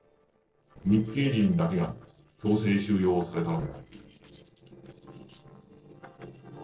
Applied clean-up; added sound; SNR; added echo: neural separator model SepFormer DNS4.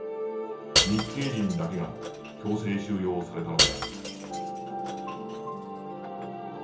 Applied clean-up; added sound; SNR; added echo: none; Shatter / Crushing; 0 dB; reverberation time 0.6 s.